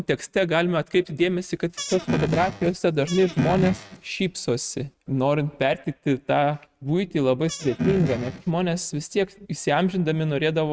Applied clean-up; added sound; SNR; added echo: neural mask model RNNoise.